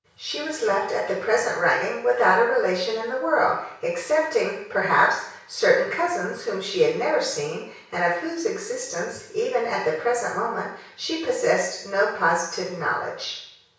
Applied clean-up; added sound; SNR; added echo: none; none; none; reverberation time 0.6 s.